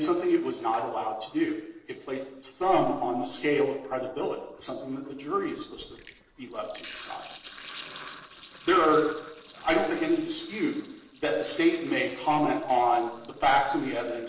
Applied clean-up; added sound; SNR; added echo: neural separator model SepFormer DNS4.